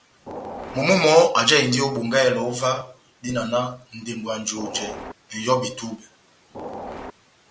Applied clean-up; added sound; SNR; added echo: none; Train; 11 dB; none.